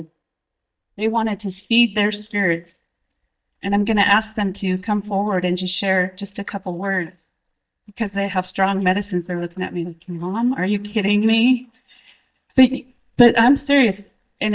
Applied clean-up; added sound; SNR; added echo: neural mask model DeepFilterNet 3.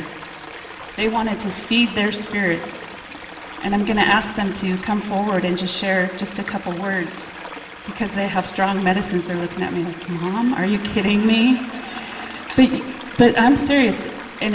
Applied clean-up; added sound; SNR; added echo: none; Stream; 15 dB; reverberation time 2.7 s.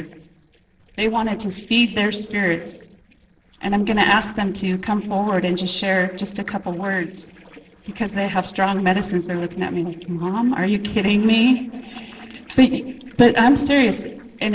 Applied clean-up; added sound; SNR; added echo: neural separator model SepFormer DNS4.